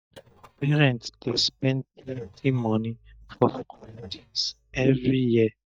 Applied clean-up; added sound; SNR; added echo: neural mask model DeepFilterNet 3.